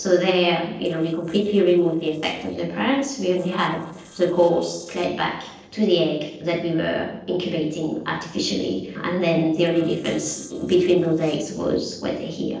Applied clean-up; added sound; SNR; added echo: neural separator model SepFormer DNS4.